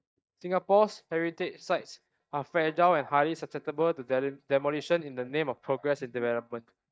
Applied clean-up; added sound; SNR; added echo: neural mask model DeepFilterNet 3.